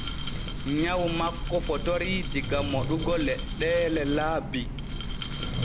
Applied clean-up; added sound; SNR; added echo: none; Train + Glass; 0 dB; none.